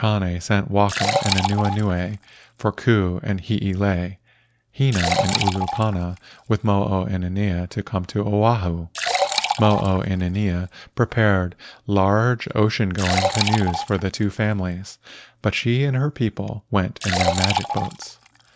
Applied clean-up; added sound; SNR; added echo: none; Liquid; 7 dB; none.